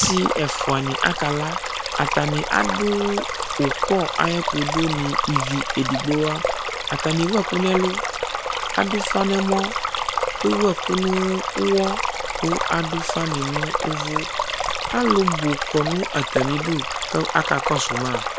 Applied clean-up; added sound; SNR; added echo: none; Stream; 2 dB; none.